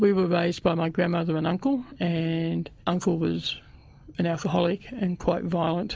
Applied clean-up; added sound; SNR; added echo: none; none; none; none.